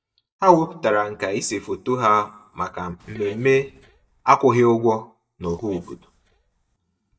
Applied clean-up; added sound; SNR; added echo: neural mask model DeepFilterNet 3.